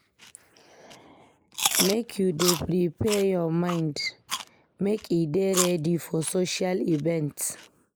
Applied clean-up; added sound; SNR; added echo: neural mask model Resemble Enhance denoiser.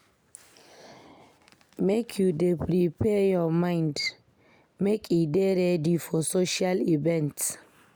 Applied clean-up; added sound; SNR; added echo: none; none; none; none.